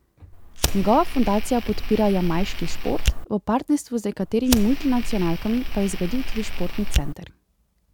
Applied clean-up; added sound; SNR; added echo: none; Fire; 0 dB; none.